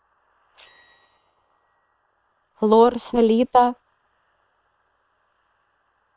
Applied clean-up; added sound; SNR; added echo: neural separator model SepFormer WHAM!.